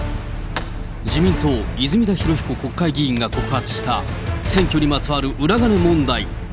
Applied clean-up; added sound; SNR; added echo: none; Thump, thud + Organ; 16 dB; none.